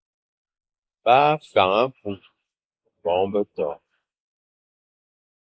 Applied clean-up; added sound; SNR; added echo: neural mask model Resemble Enhance denoiser.